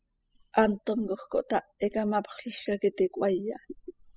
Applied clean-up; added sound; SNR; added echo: classical method spectral subtraction.